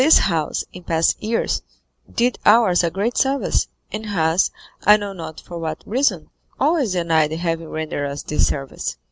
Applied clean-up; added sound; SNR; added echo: none; none; none; none.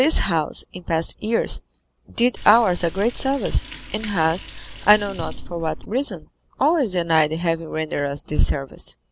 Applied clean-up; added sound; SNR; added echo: none; Liquid; 12 dB; none.